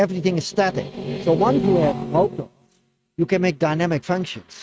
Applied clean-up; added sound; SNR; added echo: neural mask model RNNoise.